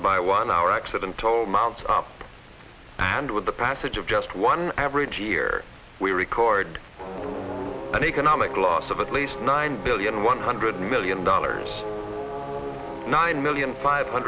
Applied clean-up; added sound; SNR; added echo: none; none; none; none.